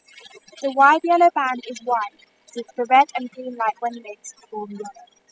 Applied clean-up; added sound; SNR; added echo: classical method spectral subtraction.